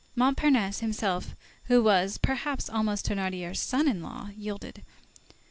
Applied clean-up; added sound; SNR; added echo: none; none; none; none.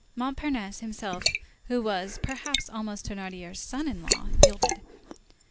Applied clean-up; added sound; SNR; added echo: none; Liquid; -4 dB; none.